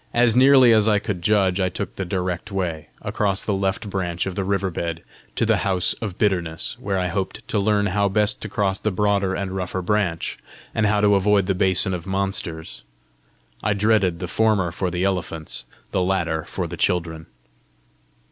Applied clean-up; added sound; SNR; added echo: none; none; none; none.